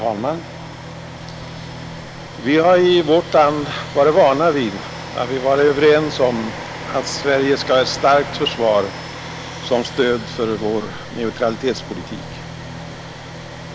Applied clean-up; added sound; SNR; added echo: none; Domestic sounds, home sounds + Guitar; 12 dB; none.